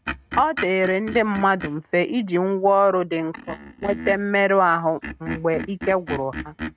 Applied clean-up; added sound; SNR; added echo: neural mask model RNNoise.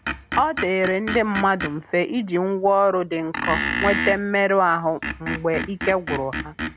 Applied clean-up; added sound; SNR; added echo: none; Screech; 7 dB; none.